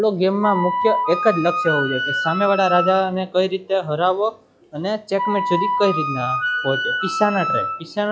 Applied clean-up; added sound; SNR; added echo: classical method log-MMSE.